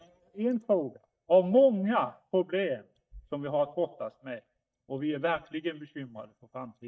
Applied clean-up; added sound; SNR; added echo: neural mask model DeepFilterNet 3.